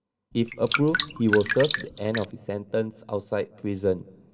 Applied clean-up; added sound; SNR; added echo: none; Drip; 2 dB; reverberation time 0.3 s.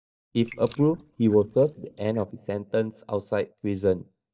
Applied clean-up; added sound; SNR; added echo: neural mask model DeepFilterNet 3.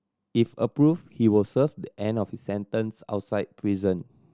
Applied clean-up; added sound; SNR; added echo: none; none; none; none.